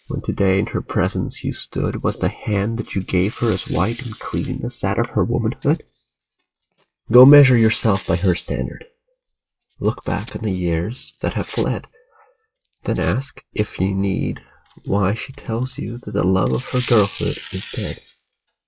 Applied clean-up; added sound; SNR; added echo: classical method log-MMSE.